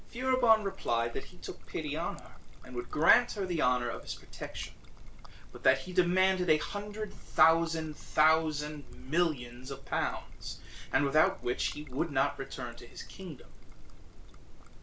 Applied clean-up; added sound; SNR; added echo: none; Trickle, dribble; 9 dB; none.